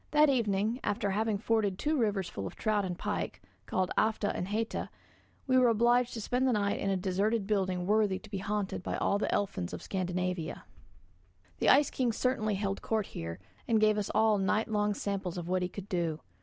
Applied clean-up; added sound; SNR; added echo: none; none; none; none.